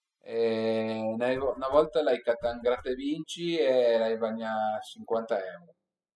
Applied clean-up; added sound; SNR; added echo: classical method spectral subtraction.